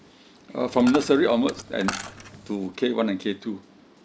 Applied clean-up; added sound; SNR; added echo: none; Coin (dropping); 11 dB; none.